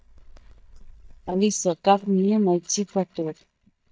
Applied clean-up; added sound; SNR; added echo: neural mask model DeepFilterNet 3.